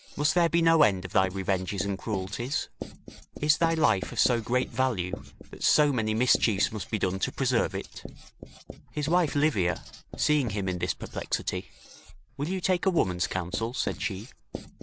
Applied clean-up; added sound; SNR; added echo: none; Writing; 14 dB; none.